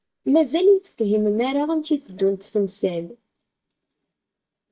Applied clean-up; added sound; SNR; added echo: neural mask model DeepFilterNet 3.